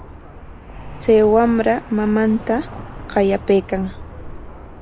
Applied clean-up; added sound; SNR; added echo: none; Traffic noise, roadway noise; 14 dB; none.